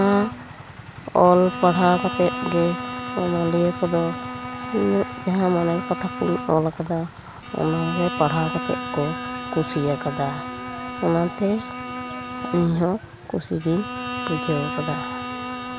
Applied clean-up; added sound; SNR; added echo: none; Bowed string instrument; 9 dB; none.